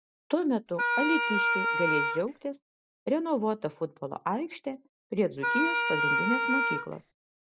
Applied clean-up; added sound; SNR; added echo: none; Wind instrument, woodwind instrument; -3 dB; none.